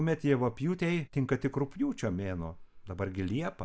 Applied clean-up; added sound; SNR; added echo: none; none; none; none.